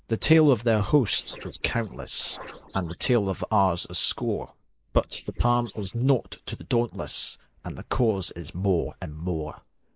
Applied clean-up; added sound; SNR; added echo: neural mask model Resemble Enhance denoiser.